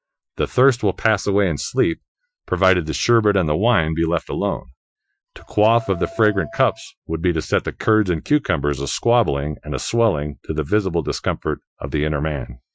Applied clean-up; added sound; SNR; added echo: classical method Wiener filter.